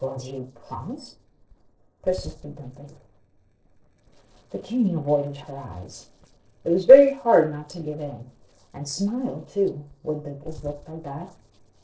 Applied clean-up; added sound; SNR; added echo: neural separator model SepFormer DNS4.